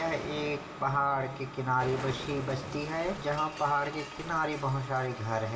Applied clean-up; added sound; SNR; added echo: none; Explosion; 12 dB; reverberation time 0.2 s.